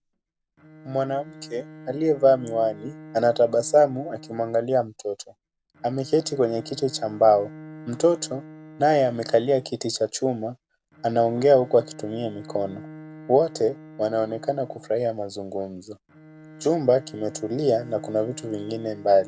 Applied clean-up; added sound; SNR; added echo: none; Bowed string instrument; 19 dB; none.